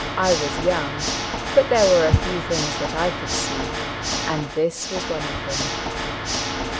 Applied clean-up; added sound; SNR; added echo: none; Water / Mechanisms; 2 dB; none.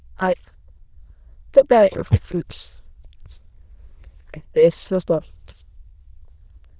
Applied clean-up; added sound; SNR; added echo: neural diffusion model UNIVERSE++.